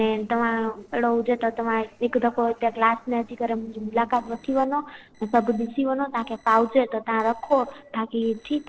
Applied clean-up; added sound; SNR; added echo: neural separator model SepFormer DNS4.